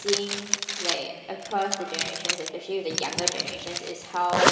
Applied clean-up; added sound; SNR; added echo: none; Zipper (clothing); -1 dB; reverberation time 2.3 s.